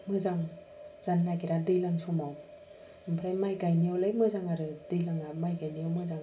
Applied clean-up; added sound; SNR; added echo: none; none; none; reverberation time 0.2 s.